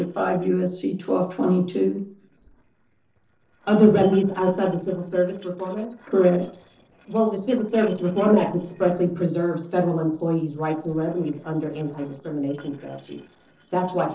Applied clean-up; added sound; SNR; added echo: neural separator model SepFormer DNS4.